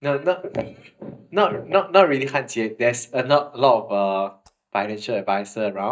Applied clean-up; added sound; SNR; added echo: neural mask model DeepFilterNet 3.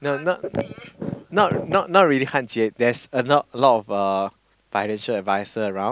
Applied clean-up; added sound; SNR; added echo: none; none; none; none.